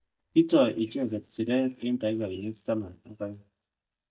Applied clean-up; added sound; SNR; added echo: neural mask model DeepFilterNet 3.